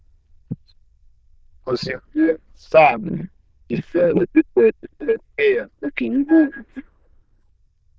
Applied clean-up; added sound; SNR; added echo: neural diffusion model UNIVERSE++.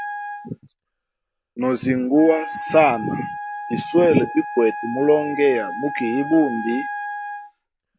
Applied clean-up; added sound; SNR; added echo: none; Wind instrument, woodwind instrument; 10 dB; none.